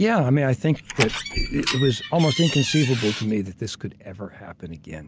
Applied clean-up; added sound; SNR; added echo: none; Door; 6 dB; none.